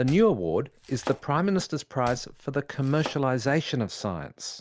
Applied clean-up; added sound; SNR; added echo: none; Domestic sounds, home sounds; 17 dB; none.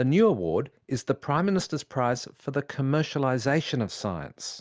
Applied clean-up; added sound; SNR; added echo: none; none; none; none.